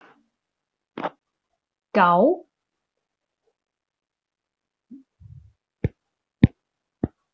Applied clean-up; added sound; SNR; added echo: none; none; none; none.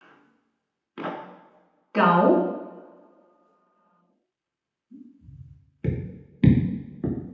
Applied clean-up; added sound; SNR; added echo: none; none; none; reverberation time 0.9 s.